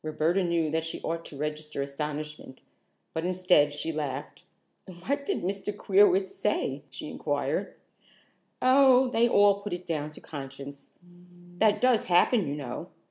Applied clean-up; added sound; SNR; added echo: none; none; none; none.